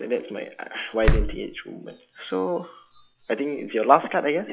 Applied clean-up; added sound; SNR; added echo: classical method log-MMSE.